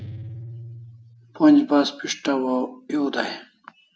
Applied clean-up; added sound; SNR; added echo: none; Guitar; 19 dB; none.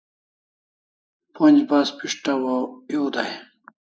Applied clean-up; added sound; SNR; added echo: neural mask model Resemble Enhance denoiser.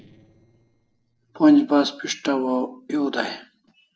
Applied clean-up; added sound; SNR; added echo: neural separator model SepFormer DNS4.